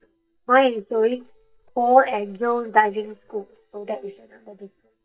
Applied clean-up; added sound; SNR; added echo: neural mask model DeepFilterNet 3.